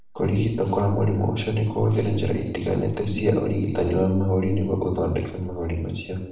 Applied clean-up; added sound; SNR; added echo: neural separator model SepFormer DNS4.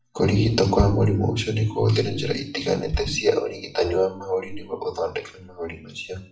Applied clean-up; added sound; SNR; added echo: classical method WPE with log-MMSE.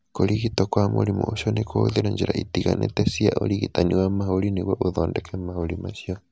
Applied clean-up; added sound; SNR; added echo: none; none; none; none.